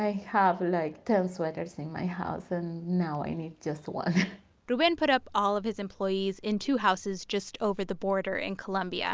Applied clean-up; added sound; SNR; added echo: none; none; none; none.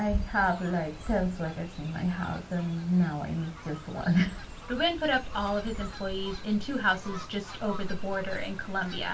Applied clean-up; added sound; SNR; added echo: none; Fowl; 10 dB; reverberation time 0.2 s.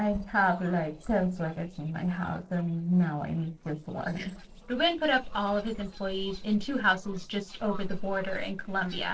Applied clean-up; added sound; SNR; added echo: neural separator model SepFormer DNS4.